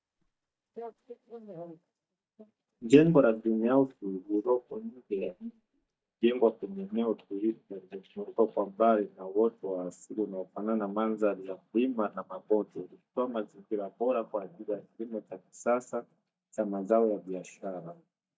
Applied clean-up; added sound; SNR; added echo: neural mask model DeepFilterNet 3.